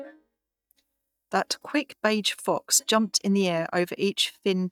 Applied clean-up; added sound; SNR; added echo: neural mask model DeepFilterNet 3.